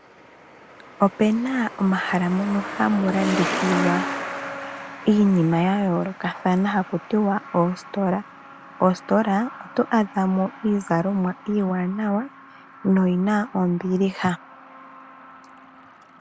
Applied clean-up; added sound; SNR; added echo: none; Truck; 11 dB; none.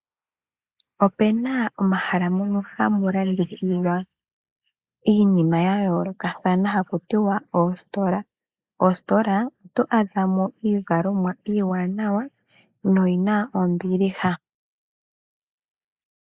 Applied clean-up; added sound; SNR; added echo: neural mask model Resemble Enhance denoiser.